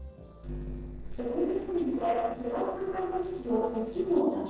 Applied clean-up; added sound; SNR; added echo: neural separator model SepFormer DNS4.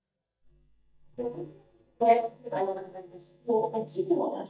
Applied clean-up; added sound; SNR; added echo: neural mask model DeepFilterNet 3.